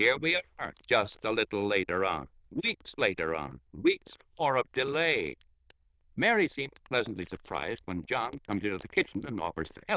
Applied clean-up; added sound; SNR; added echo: neural diffusion model UNIVERSE++.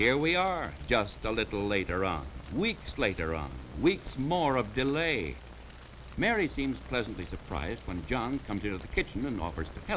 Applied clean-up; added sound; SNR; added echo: none; Fire; 19 dB; none.